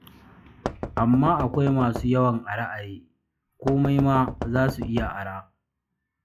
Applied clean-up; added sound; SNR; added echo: classical method log-MMSE.